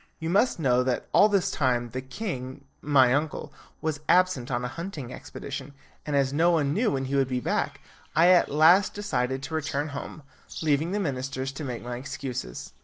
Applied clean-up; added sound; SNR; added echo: neural separator model SepFormer DNS4.